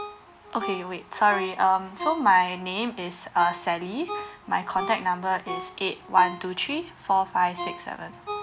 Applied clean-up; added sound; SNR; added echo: none; Ringtone; 12 dB; none.